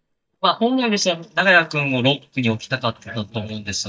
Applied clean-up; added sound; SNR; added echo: neural mask model DeepFilterNet 3.